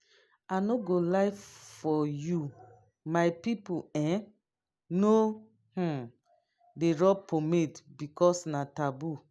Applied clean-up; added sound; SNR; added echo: none; none; none; none.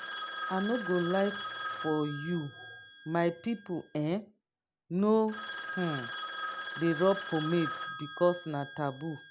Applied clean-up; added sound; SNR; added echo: none; Telephone; 2 dB; none.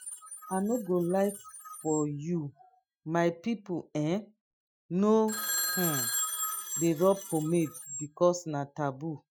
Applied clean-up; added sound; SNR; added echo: classical method Wiener filter.